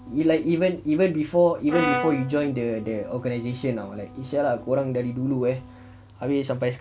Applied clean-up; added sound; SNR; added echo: none; Brass instrument; 12 dB; none.